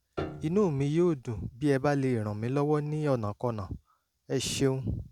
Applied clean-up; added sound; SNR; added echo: none; Piano; 14 dB; none.